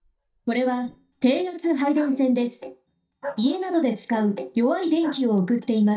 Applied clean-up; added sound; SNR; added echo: neural mask model DeepFilterNet 3.